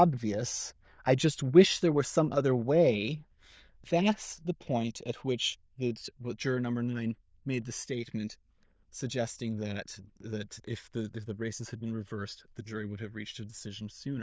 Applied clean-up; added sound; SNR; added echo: neural diffusion model UNIVERSE++.